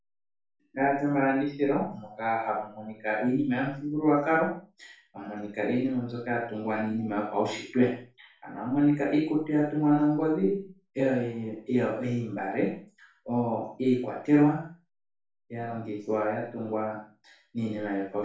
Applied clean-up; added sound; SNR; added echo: none; none; none; reverberation time 0.4 s.